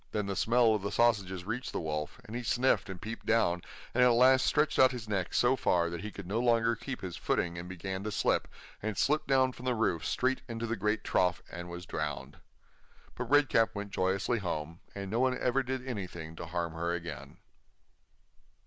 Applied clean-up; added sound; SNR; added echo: none; none; none; none.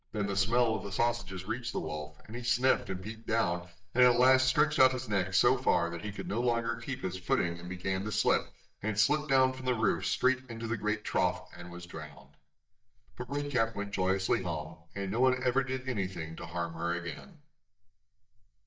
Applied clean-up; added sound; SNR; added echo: neural mask model DeepFilterNet 3.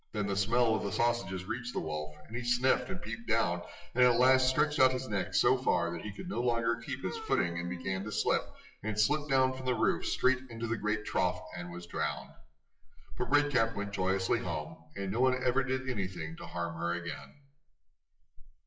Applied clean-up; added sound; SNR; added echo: classical method WPE with log-MMSE.